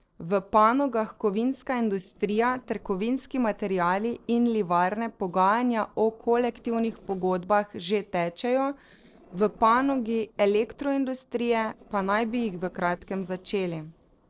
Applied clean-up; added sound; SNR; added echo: neural separator model SepFormer DNS4.